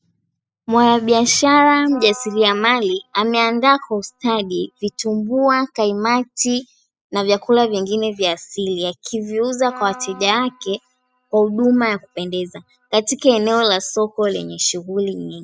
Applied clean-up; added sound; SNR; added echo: classical method spectral subtraction.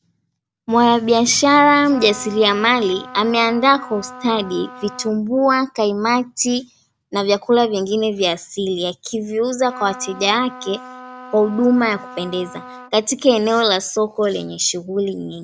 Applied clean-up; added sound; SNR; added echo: none; Trumpet; 17 dB; none.